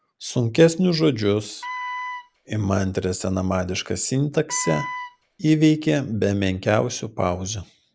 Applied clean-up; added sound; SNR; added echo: none; Wind instrument, woodwind instrument; 11 dB; none.